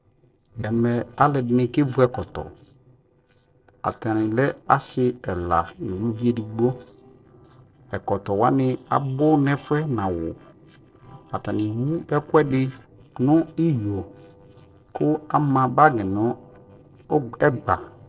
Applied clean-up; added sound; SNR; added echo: neural separator model SepFormer DNS4.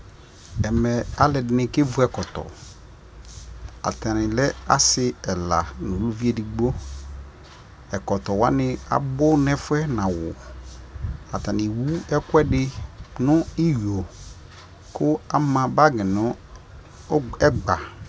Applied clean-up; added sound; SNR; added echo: none; none; none; none.